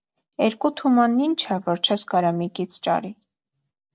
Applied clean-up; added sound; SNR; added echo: none; none; none; none.